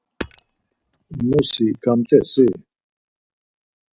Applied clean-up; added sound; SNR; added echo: none; Hammer; 19 dB; none.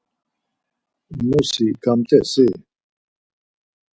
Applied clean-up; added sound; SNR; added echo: none; none; none; none.